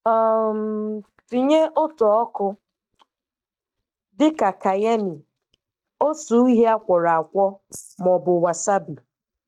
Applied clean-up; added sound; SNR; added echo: neural mask model DeepFilterNet 3.